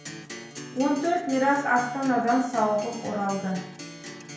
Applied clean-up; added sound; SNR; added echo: none; Acoustic guitar; 14 dB; reverberation time 0.5 s.